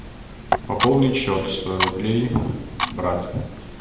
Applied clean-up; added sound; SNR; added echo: none; Clock; 5 dB; reverberation time 0.9 s.